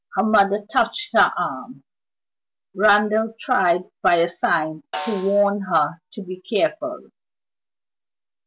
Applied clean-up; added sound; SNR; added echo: none; Snare drum; 15 dB; none.